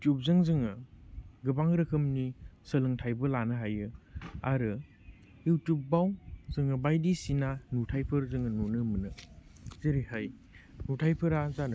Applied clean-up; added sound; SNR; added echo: none; none; none; none.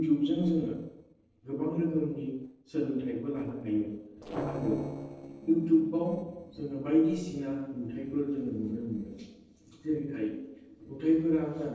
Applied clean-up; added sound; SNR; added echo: neural separator model SepFormer DNS4.